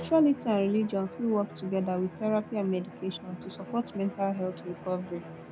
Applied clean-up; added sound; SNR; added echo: none; Bowed string instrument; 14 dB; none.